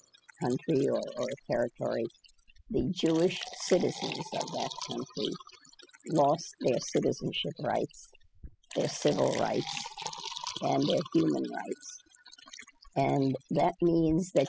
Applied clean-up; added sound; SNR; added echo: classical method spectral subtraction.